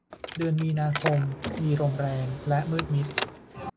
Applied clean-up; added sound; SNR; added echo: none; Car; 8 dB; none.